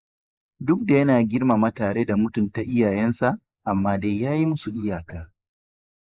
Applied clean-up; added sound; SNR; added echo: neural mask model Resemble Enhance denoiser.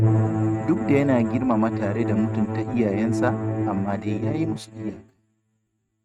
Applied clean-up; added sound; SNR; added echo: neural mask model RNNoise.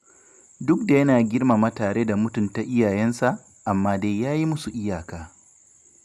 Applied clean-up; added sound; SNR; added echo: none; none; none; none.